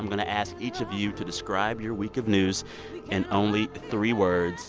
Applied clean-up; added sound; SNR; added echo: none; none; none; none.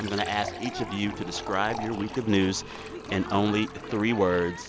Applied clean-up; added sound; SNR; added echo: none; Fill (with liquid); 13 dB; none.